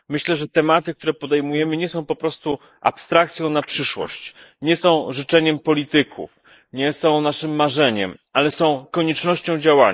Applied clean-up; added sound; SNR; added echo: neural mask model Resemble Enhance denoiser.